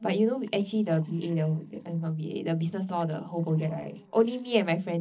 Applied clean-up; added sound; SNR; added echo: neural separator model SepFormer DNS4.